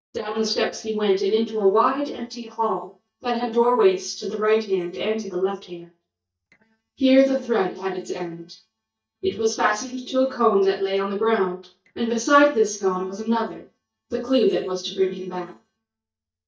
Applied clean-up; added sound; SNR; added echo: neural mask model DeepFilterNet 3.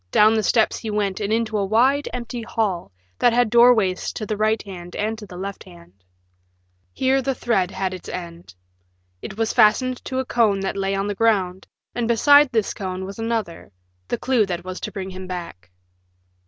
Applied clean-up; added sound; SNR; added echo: none; none; none; none.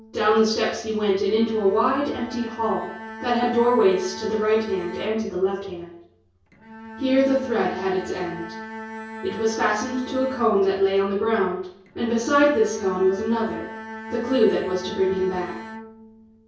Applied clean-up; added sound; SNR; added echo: none; Bowed string instrument; 14 dB; reverberation time 0.6 s.